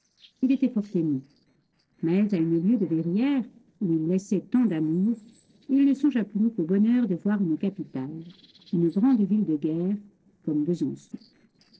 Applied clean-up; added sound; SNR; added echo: neural separator model SepFormer DNS4.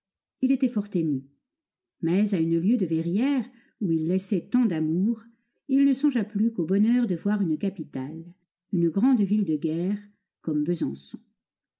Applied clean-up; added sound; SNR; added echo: none; none; none; none.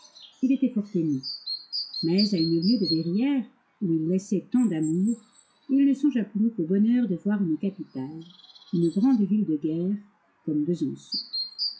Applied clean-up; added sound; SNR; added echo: classical method log-MMSE.